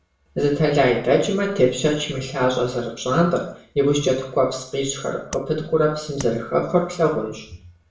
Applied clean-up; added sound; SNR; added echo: none; Tap; 15 dB; reverberation time 0.5 s.